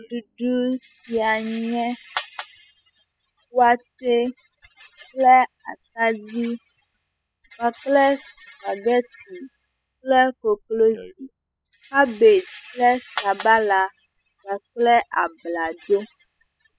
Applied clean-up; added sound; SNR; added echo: classical method spectral subtraction.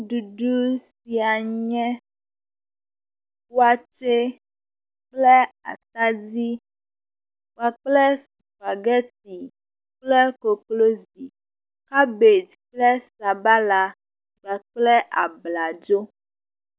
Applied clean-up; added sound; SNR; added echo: none; none; none; none.